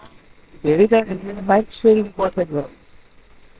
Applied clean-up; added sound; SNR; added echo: neural separator model SepFormer WHAMR!.